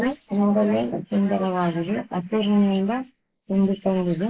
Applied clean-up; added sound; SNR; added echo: neural mask model Resemble Enhance denoiser.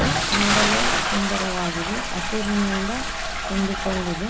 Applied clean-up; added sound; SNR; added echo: none; Bathtub (filling or washing) / Splash, splatter + Toilet flush; -3 dB; none.